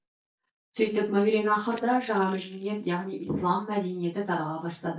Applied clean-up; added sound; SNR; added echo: neural mask model DeepFilterNet 3.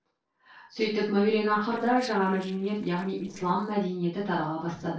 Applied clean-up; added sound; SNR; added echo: neural separator model SepFormer DNS4.